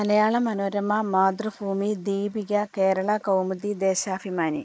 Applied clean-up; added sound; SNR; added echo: neural mask model Resemble Enhance denoiser.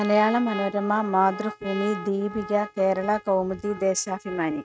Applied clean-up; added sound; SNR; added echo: neural mask model RNNoise.